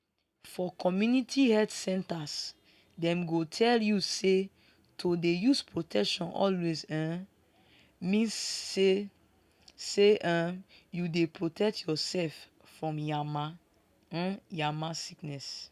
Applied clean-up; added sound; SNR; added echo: none; none; none; none.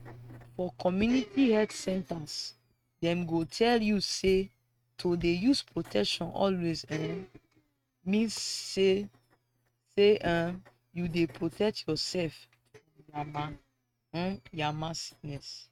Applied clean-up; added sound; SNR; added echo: neural mask model RNNoise.